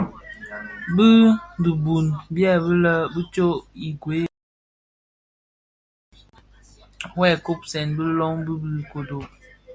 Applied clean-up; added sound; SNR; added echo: none; none; none; none.